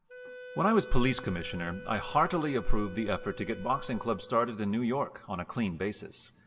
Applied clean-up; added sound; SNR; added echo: none; Wind instrument, woodwind instrument; 18 dB; reverberation time 1.0 s.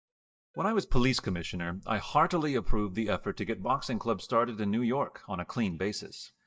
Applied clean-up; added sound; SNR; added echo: neural mask model DeepFilterNet 3.